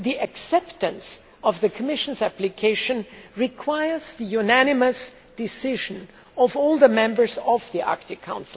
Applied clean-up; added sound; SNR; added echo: none; none; none; none.